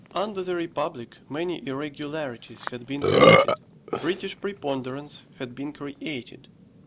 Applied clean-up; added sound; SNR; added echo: none; Burping, eructation; -5 dB; none.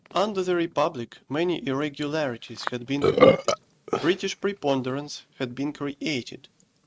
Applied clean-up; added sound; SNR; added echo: neural mask model RNNoise.